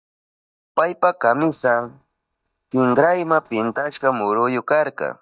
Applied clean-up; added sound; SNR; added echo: neural mask model DeepFilterNet 3.